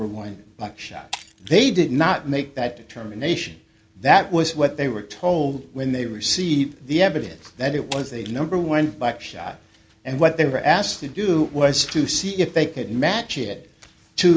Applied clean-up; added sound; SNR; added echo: none; Shatter; 19 dB; none.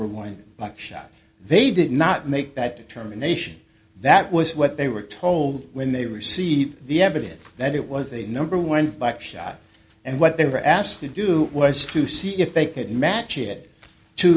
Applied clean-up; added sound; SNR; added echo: none; none; none; none.